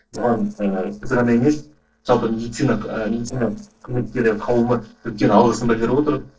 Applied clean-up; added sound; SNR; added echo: neural separator model SepFormer DNS4.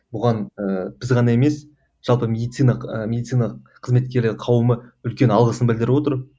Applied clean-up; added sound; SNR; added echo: none; none; none; none.